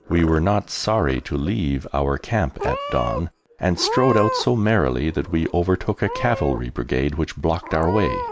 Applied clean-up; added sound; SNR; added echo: none; Meow / Purr; 10 dB; none.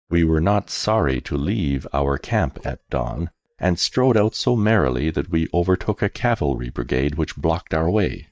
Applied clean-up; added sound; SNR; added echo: neural mask model DeepFilterNet 3.